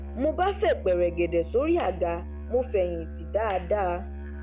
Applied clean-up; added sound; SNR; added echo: none; Musical instrument; 9 dB; none.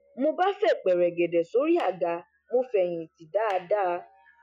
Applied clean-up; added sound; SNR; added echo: classical method Wiener filter.